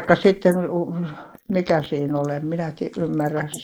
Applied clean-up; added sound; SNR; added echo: neural mask model Resemble Enhance denoiser.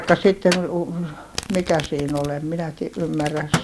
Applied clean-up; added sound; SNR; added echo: none; Microwave oven + Domestic sounds, home sounds; 9 dB; none.